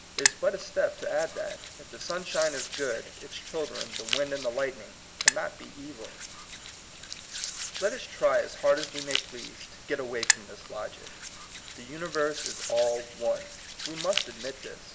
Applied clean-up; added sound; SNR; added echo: none; Hands; 2 dB; none.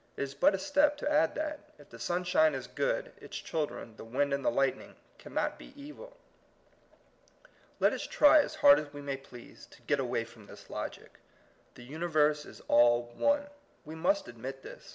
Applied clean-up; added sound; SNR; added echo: none; none; none; none.